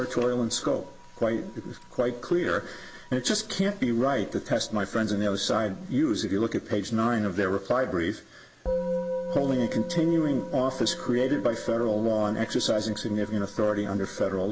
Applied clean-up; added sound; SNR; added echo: none; Musical instrument; 12 dB; none.